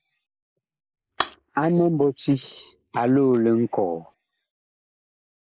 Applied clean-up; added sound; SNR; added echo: neural mask model Resemble Enhance denoiser.